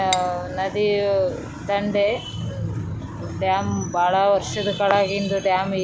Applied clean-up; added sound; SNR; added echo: none; Cutlery, silverware / Dishes, pots, and pans; 10 dB; none.